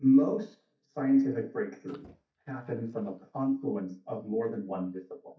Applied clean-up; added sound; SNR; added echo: neural mask model DeepFilterNet 3.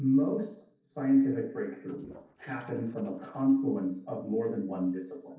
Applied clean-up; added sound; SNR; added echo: neural separator model SepFormer DNS4.